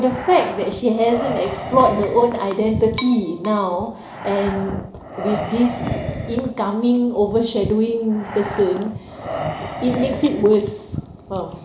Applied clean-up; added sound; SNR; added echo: none; Breathing; 11 dB; none.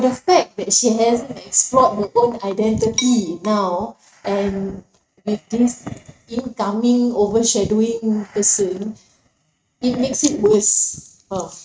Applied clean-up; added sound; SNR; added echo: neural mask model RNNoise.